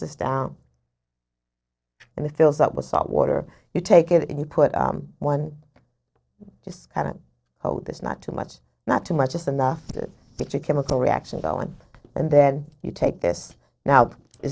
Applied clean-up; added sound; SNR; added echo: neural separator model SepFormer DNS4.